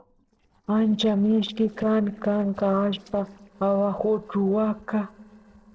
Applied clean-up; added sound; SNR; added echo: neural separator model SepFormer DNS4.